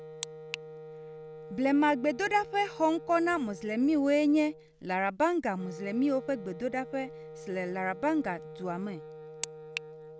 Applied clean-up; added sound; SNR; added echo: none; Wind instrument, woodwind instrument; 15 dB; none.